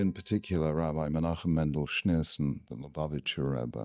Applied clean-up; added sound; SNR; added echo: neural mask model DeepFilterNet 3.